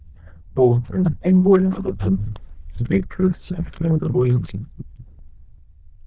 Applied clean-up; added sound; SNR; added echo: neural diffusion model UNIVERSE++.